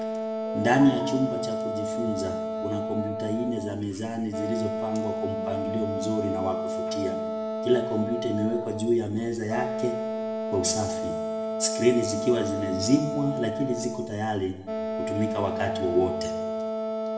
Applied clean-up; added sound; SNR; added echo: none; Wind instrument, woodwind instrument; 2 dB; reverberation time 0.8 s.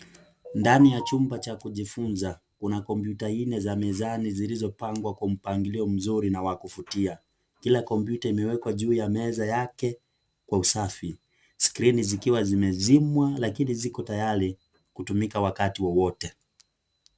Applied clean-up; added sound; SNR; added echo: none; none; none; none.